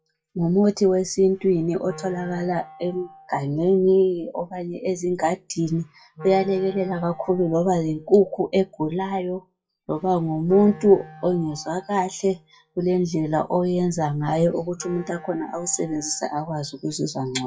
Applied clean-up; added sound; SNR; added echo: classical method WPE with log-MMSE.